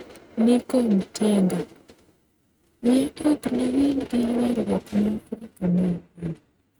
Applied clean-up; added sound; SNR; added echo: neural mask model RNNoise.